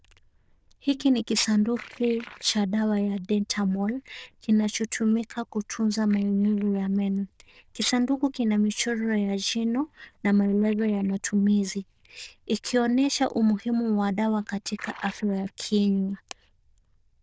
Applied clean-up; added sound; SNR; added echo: neural diffusion model UNIVERSE++.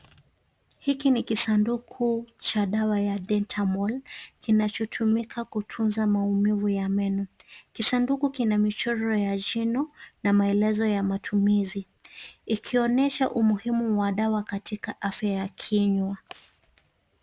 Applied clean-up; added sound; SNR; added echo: none; none; none; none.